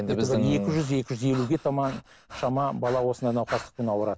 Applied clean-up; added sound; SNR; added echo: none; Breathing; 18 dB; none.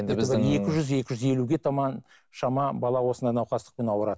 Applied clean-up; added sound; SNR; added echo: none; none; none; none.